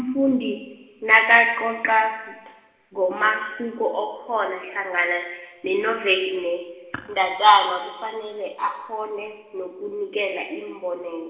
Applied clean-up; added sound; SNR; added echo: none; none; none; reverberation time 1.4 s.